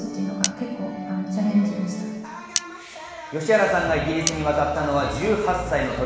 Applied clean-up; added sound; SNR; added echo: none; Cutlery, silverware; 10 dB; reverberation time 1.2 s.